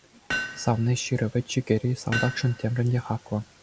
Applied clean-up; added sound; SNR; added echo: none; Hammer; 10 dB; none.